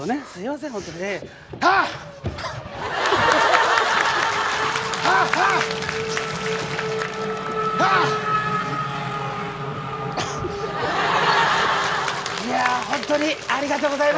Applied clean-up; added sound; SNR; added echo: none; Race car, auto racing / Accelerating, revving, vroom; 6 dB; none.